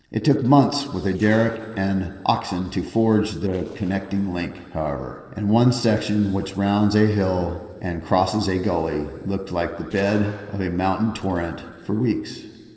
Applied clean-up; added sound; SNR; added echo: neural separator model SepFormer DNS4.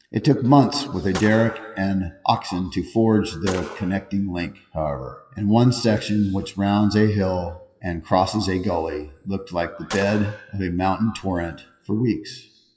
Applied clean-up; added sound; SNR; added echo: classical method WPE with log-MMSE.